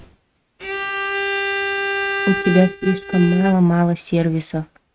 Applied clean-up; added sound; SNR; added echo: neural mask model RNNoise.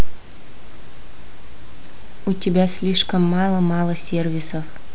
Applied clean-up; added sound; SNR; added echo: none; none; none; none.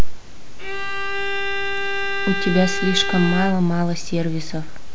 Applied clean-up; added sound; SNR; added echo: none; Bowed string instrument; 7 dB; none.